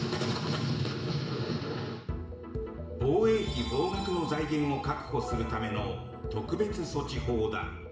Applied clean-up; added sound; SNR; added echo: none; none; none; reverberation time 0.8 s.